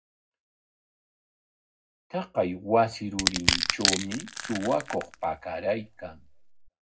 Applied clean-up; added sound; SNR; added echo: none; Crushing; -1 dB; reverberation time 0.3 s.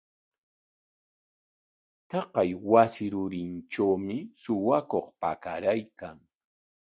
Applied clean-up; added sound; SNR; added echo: none; none; none; none.